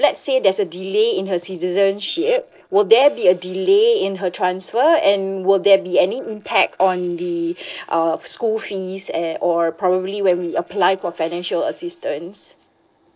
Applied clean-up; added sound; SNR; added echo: neural separator model SepFormer DNS4.